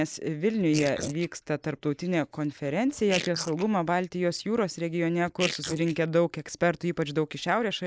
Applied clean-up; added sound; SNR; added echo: neural mask model Resemble Enhance denoiser.